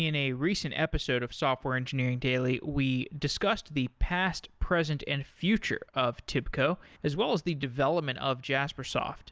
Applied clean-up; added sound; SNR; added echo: none; none; none; none.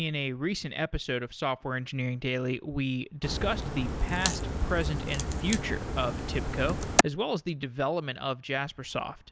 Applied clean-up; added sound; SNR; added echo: none; Crack; -1 dB; none.